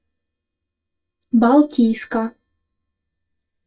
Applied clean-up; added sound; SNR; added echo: neural mask model DeepFilterNet 3.